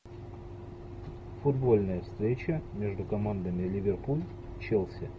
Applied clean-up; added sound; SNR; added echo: none; none; none; none.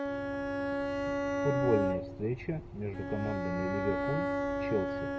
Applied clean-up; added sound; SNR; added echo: none; Bowed string instrument; -2 dB; none.